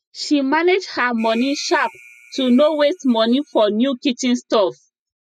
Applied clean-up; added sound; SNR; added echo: classical method spectral subtraction.